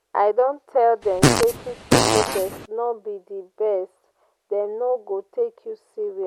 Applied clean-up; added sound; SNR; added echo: none; Fart; -3 dB; none.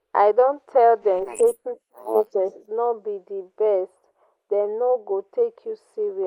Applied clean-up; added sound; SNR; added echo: neural mask model Resemble Enhance denoiser.